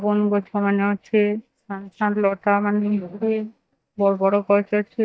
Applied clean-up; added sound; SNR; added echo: neural mask model DeepFilterNet 3.